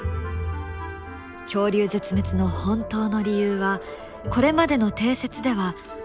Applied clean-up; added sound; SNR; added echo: none; none; none; none.